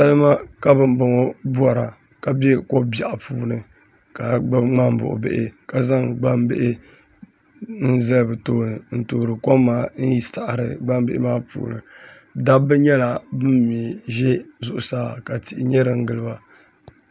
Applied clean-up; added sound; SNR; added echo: none; none; none; none.